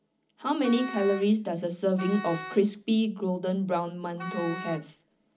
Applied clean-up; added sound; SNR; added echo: none; Wind instrument, woodwind instrument; 13 dB; reverberation time 0.4 s.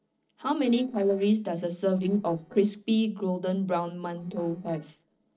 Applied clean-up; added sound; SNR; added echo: neural separator model SepFormer DNS4.